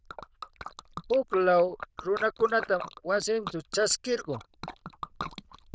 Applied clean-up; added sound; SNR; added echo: neural diffusion model UNIVERSE++.